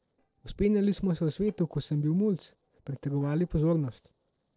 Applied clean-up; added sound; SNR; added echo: neural separator model SepFormer DNS4.